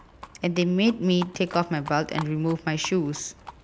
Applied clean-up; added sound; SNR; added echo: none; Livestock, farm animals, working animals; 17 dB; none.